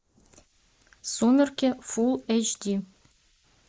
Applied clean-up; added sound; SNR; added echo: neural mask model Resemble Enhance denoiser.